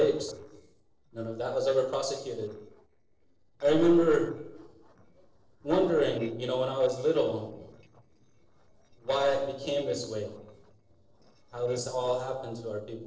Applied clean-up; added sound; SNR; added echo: neural separator model SepFormer DNS4.